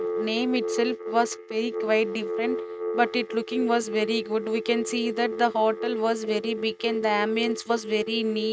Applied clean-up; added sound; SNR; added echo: neural mask model RNNoise.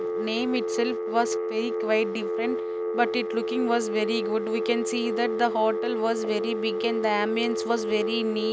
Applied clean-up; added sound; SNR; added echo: none; Telephone; 1 dB; none.